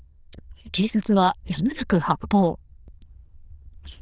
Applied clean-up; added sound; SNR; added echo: neural diffusion model UNIVERSE++.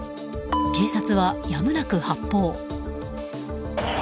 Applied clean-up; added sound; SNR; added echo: none; Bell; 7 dB; none.